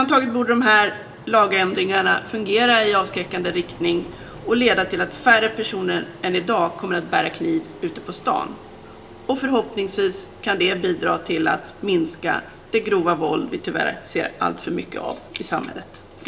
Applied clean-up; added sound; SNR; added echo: none; Engine; 19 dB; reverberation time 0.8 s.